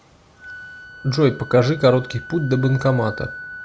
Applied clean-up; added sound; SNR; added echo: none; Wind instrument, woodwind instrument; 16 dB; none.